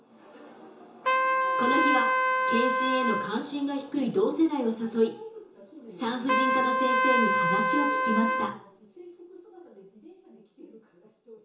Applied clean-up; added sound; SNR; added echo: none; Trumpet; -2 dB; reverberation time 0.7 s.